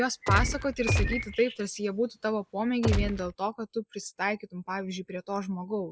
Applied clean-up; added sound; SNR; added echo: none; Gunshot, gunfire; -3 dB; none.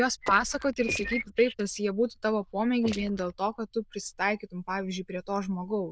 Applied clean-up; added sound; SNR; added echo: neural diffusion model UNIVERSE++.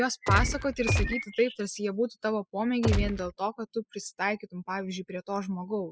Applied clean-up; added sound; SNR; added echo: classical method spectral subtraction.